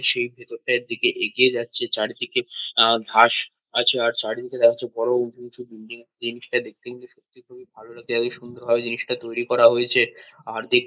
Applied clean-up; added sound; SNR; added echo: neural mask model Resemble Enhance denoiser.